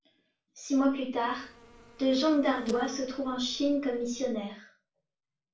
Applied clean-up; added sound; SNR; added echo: none; Insect; 13 dB; reverberation time 0.3 s.